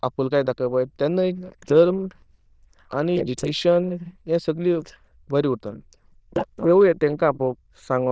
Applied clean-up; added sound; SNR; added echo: neural diffusion model UNIVERSE++.